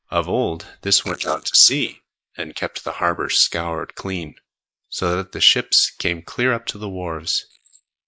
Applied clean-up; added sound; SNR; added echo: neural mask model Resemble Enhance denoiser.